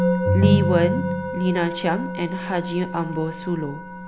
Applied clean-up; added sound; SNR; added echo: none; Musical instrument + Ringtone; -2 dB; none.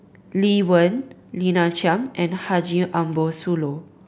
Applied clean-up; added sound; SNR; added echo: none; none; none; none.